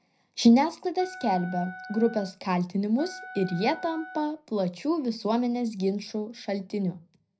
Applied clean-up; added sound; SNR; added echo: none; Wind instrument, woodwind instrument; 16 dB; reverberation time 0.4 s.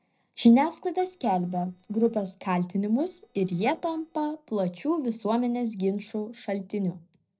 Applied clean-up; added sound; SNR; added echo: neural separator model SepFormer DNS4.